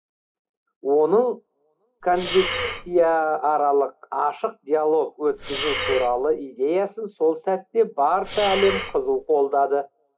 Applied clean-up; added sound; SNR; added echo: none; Breathing; 6 dB; reverberation time 0.3 s.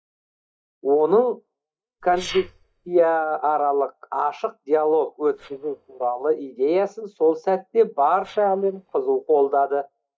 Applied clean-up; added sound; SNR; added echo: neural mask model DeepFilterNet 3.